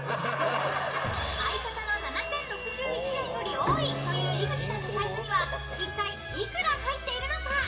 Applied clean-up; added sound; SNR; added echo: none; Bowed string instrument; 9 dB; reverberation time 1.8 s.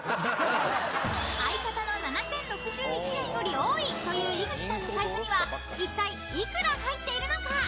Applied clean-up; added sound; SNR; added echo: none; none; none; none.